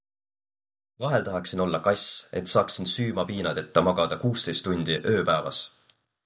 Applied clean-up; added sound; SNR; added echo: none; none; none; none.